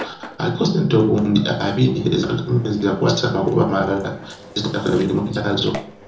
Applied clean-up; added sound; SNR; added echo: none; Engine; 19 dB; reverberation time 0.6 s.